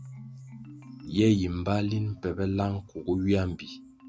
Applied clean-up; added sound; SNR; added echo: none; Keyboard (musical) + Marimba, xylophone; 18 dB; none.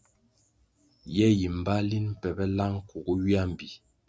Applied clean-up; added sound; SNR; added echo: none; none; none; none.